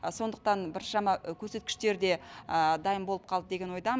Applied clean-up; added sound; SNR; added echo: none; none; none; none.